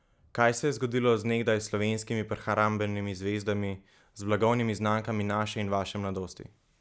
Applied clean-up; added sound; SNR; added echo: none; none; none; none.